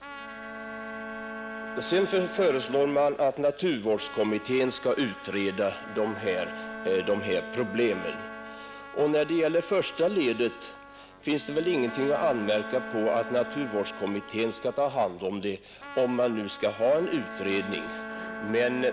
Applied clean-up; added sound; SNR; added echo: none; Trumpet + Bowed string instrument; 12 dB; none.